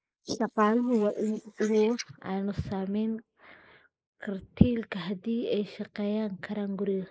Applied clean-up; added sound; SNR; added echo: neural mask model Resemble Enhance denoiser.